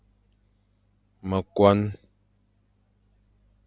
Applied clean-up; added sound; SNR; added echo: none; none; none; none.